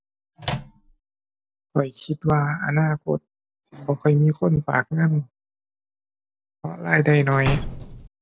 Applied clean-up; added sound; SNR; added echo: none; Microwave oven + Slam; 6 dB; none.